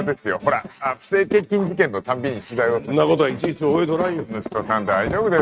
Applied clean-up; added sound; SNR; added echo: neural mask model RNNoise.